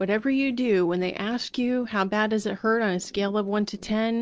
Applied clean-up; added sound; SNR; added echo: neural separator model SepFormer DNS4.